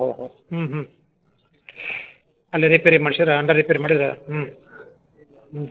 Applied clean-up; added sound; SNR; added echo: neural separator model SepFormer DNS4.